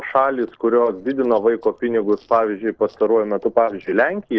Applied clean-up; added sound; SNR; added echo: neural separator model SepFormer DNS4.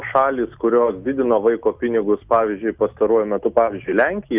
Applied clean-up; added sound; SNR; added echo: none; none; none; none.